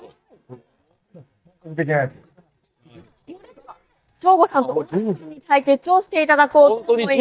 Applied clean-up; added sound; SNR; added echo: neural mask model DeepFilterNet 3.